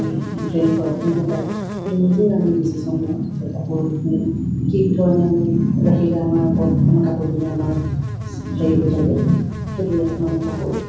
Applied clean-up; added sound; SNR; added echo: none; Buzz; 16 dB; reverberation time 0.7 s.